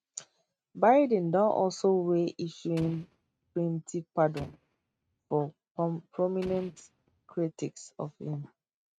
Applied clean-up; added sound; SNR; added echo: neural mask model RNNoise.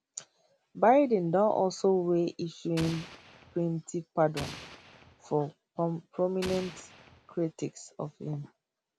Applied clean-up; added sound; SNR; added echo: none; Explosion; 14 dB; none.